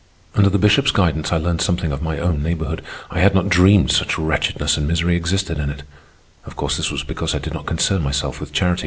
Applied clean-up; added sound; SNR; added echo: none; none; none; none.